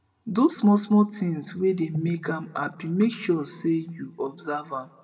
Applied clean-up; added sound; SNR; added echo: none; none; none; reverberation time 0.7 s.